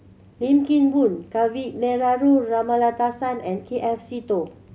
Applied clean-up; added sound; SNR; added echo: none; none; none; none.